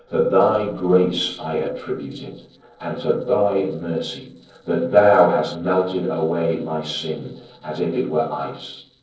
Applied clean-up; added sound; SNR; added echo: neural separator model SepFormer DNS4.